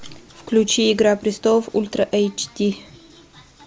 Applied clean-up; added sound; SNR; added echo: none; none; none; none.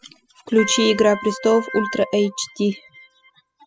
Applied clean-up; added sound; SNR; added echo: classical method spectral subtraction.